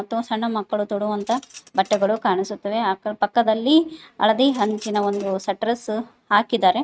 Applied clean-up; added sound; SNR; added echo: neural mask model RNNoise.